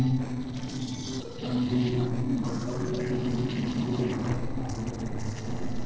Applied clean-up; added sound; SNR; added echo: neural separator model SepFormer DNS4.